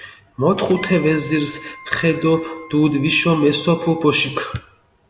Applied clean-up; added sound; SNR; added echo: none; Wind instrument, woodwind instrument; 20 dB; none.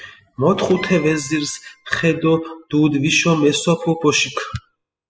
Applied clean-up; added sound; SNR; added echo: classical method spectral subtraction.